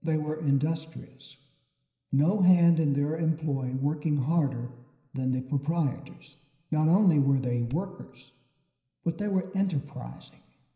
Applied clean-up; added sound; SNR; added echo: none; Hammer; 20 dB; reverberation time 0.9 s.